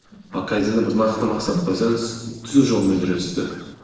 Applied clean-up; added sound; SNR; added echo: neural separator model SepFormer DNS4.